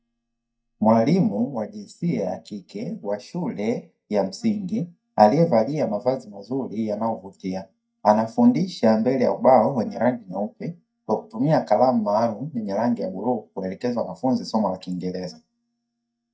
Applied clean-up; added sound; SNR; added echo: neural mask model DeepFilterNet 3.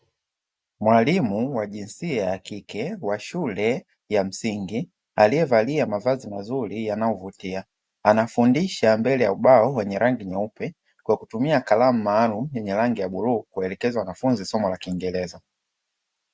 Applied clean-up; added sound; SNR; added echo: none; none; none; none.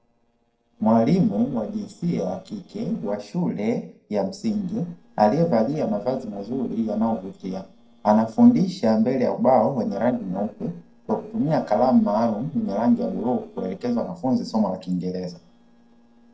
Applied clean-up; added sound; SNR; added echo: neural separator model SepFormer DNS4.